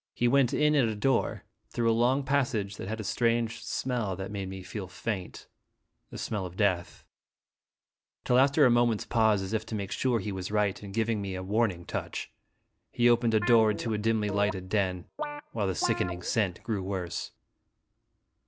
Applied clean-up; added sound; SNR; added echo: none; Guitar; 10 dB; none.